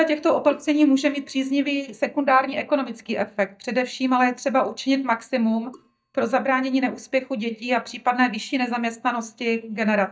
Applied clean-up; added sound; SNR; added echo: neural mask model DeepFilterNet 3.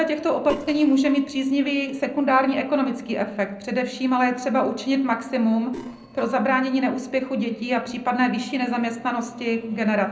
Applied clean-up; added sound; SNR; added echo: neural separator model SepFormer DNS4.